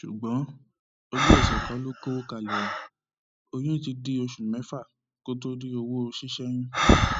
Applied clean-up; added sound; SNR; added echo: classical method spectral subtraction.